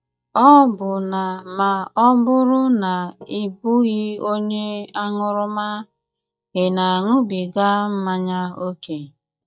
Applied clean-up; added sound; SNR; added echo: neural mask model DeepFilterNet 3.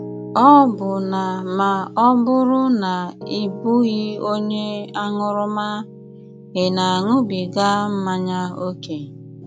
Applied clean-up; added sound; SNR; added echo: none; Piano; 15 dB; none.